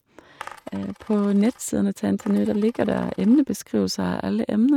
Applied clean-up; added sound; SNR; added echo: neural mask model RNNoise.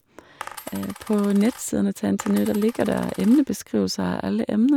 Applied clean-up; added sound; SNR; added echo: none; Coin (dropping); 18 dB; none.